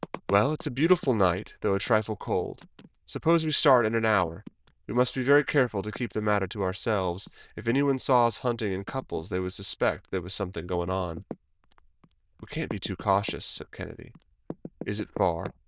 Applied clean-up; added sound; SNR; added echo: neural diffusion model UNIVERSE++.